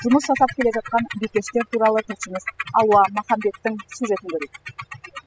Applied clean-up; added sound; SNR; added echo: classical method spectral subtraction.